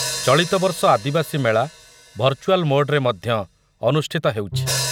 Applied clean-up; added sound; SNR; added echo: none; Bowed string instrument + Hi-hat; 10 dB; none.